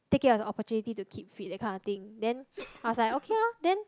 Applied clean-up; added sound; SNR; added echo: none; Cough; 20 dB; none.